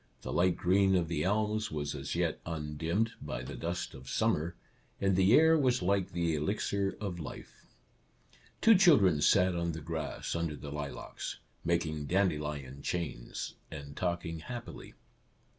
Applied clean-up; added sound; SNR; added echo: none; none; none; none.